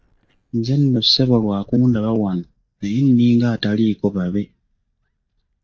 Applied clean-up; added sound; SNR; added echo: neural mask model DeepFilterNet 3.